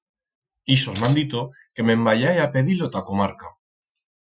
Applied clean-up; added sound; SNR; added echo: classical method Wiener filter.